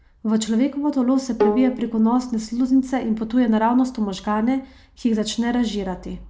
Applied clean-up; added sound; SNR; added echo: none; Bowed string instrument; 7 dB; none.